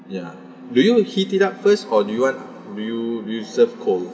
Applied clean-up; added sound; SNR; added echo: none; none; none; none.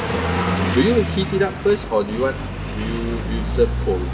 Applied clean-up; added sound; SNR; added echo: none; Car passing by; 2 dB; none.